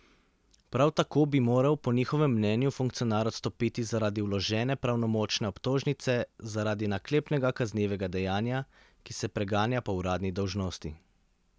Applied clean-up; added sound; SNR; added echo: none; none; none; none.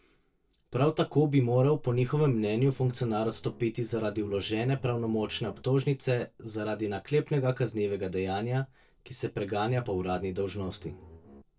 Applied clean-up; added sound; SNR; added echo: neural separator model SepFormer DNS4.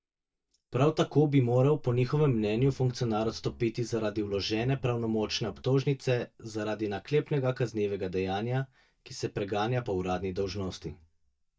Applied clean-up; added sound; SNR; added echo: neural mask model DeepFilterNet 3.